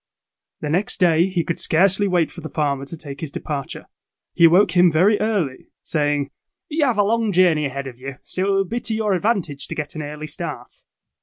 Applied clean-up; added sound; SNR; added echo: none; none; none; none.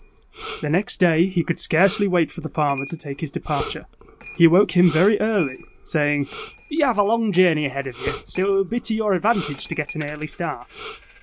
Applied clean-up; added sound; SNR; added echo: none; Coin (dropping) + Respiratory sounds; 14 dB; none.